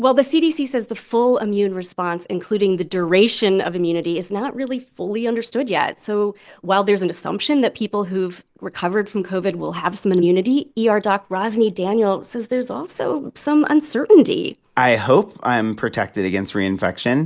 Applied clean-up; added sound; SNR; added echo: none; none; none; none.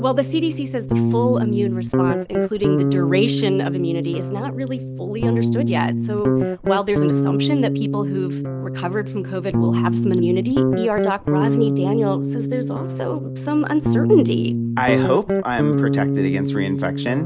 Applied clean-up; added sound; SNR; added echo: none; Guitar; -2 dB; none.